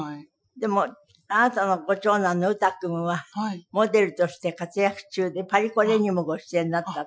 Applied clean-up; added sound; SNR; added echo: classical method Wiener filter.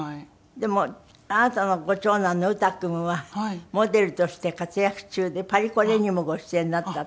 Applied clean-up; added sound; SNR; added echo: none; none; none; none.